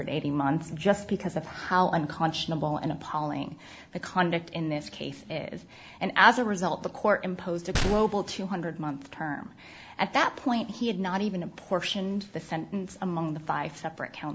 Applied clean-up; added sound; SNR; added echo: none; Gunshot, gunfire; 6 dB; none.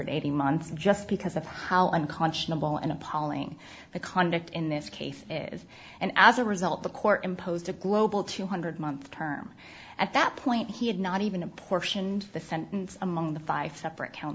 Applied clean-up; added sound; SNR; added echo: none; none; none; none.